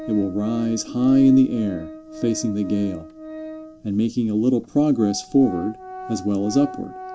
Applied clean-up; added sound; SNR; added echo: none; Organ; 14 dB; none.